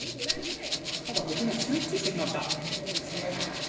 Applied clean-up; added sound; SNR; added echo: none; Rattle (instrument); 2 dB; reverberation time 0.9 s.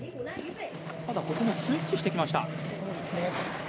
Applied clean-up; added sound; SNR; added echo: none; none; none; none.